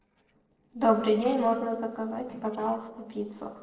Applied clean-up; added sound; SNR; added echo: neural separator model SepFormer DNS4.